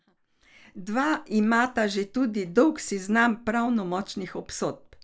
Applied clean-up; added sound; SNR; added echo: none; none; none; none.